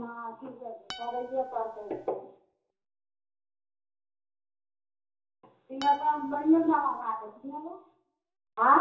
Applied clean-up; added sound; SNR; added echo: none; Acoustic guitar; 17 dB; reverberation time 0.7 s.